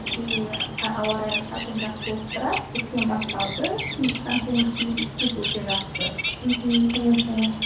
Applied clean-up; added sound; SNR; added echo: none; Bird; 3 dB; reverberation time 0.6 s.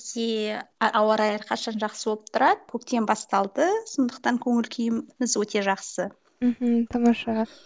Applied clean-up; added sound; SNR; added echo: none; none; none; none.